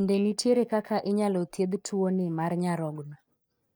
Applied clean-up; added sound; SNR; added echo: neural mask model DeepFilterNet 3.